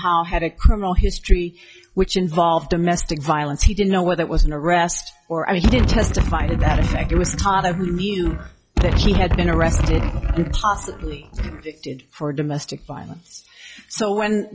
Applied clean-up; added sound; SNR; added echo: classical method log-MMSE.